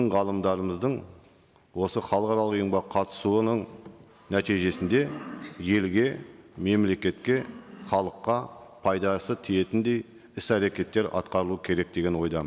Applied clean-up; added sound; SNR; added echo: none; none; none; none.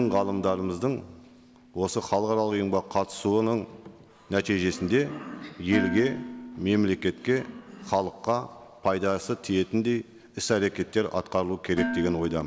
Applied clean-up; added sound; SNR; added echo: none; Dishes, pots, and pans; 12 dB; none.